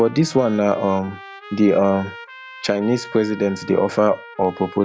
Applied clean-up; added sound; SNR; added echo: none; Trumpet; 18 dB; none.